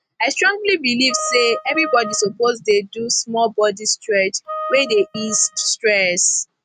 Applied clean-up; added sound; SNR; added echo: neural mask model RNNoise.